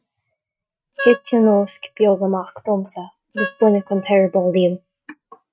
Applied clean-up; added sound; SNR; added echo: neural mask model RNNoise.